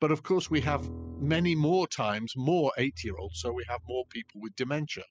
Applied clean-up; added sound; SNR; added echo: classical method spectral subtraction.